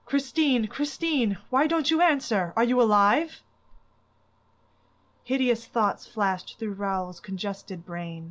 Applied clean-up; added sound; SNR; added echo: none; none; none; none.